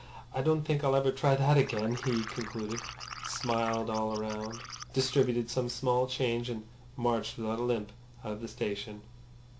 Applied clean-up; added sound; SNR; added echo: none; Liquid; 12 dB; none.